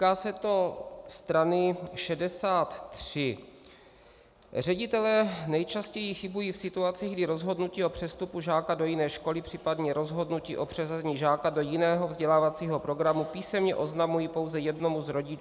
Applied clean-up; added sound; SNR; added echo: none; none; none; none.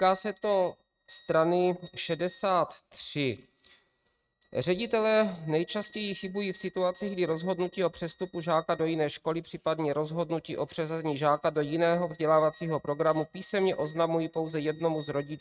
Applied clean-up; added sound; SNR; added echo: neural mask model RNNoise.